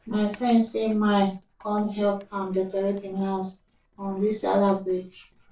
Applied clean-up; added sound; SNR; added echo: neural separator model SepFormer DNS4.